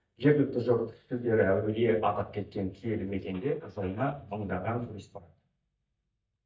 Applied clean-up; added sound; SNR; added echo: neural mask model DeepFilterNet 3.